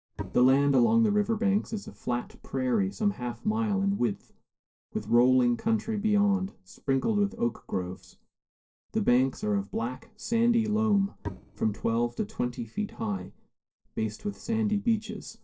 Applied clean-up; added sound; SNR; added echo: neural separator model SepFormer DNS4.